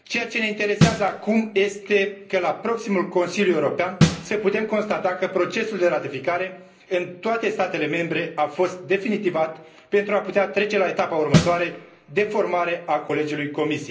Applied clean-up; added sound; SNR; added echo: none; Snare drum; 0 dB; reverberation time 0.5 s.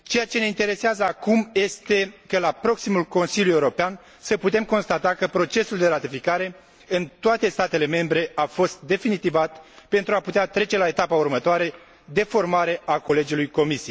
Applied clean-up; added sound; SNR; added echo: none; none; none; none.